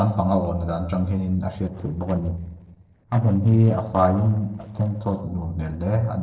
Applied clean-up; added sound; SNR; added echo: neural separator model SepFormer DNS4.